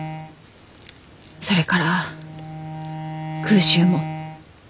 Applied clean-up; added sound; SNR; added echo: none; Bowed string instrument; 8 dB; none.